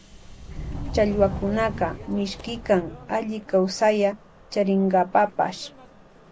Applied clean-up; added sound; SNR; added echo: none; Subway, metro, underground; 12 dB; none.